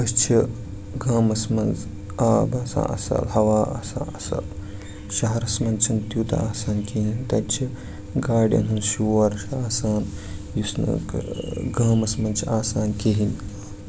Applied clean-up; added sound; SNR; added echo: none; none; none; none.